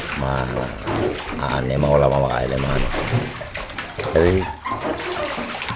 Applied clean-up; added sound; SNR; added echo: none; Bathtub (filling or washing); 3 dB; none.